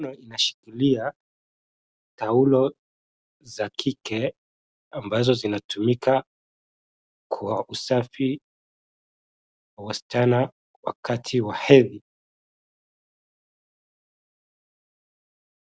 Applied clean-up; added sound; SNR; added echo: none; none; none; none.